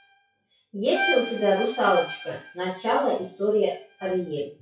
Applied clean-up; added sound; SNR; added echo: classical method WPE with log-MMSE.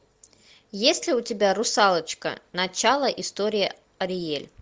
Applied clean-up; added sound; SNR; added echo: none; none; none; none.